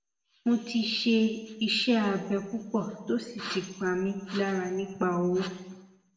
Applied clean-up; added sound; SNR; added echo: none; none; none; reverberation time 0.9 s.